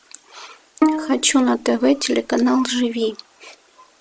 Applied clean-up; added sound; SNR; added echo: none; Bowed string instrument; 4 dB; none.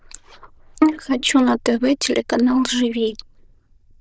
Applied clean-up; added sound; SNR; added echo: neural diffusion model UNIVERSE++.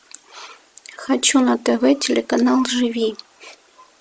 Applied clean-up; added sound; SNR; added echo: none; none; none; none.